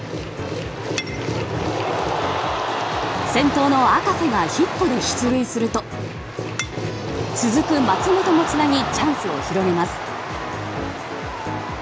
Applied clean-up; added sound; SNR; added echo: none; none; none; none.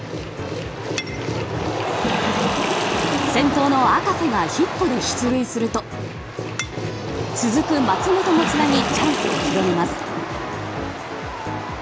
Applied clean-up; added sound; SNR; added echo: none; Sink (filling or washing) / Water; 6 dB; none.